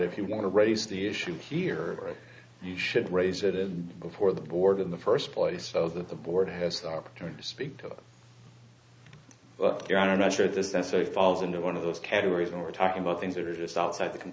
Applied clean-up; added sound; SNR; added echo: none; none; none; none.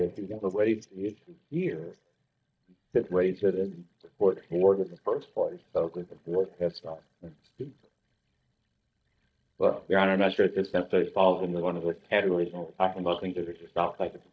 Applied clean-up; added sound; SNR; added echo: neural mask model DeepFilterNet 3.